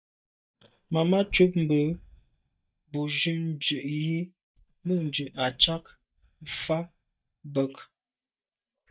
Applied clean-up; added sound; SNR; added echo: neural mask model DeepFilterNet 3.